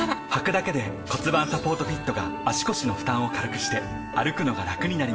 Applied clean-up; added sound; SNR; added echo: none; none; none; reverberation time 2.8 s.